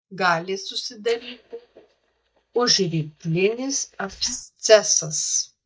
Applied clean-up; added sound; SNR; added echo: neural mask model DeepFilterNet 3.